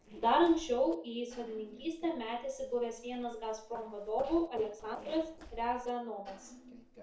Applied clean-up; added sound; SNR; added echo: neural separator model SepFormer DNS4.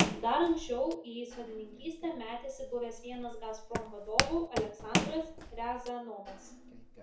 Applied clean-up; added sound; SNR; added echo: none; Walk, footsteps; 2 dB; reverberation time 0.6 s.